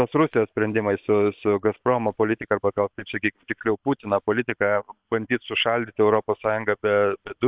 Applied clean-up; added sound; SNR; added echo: neural separator model SepFormer WHAM!.